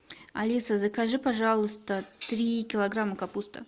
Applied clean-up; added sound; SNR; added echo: none; none; none; none.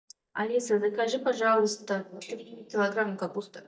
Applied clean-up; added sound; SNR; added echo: neural mask model DeepFilterNet 3.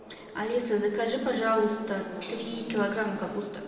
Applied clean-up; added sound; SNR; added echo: none; Subway, metro, underground; 15 dB; reverberation time 1.9 s.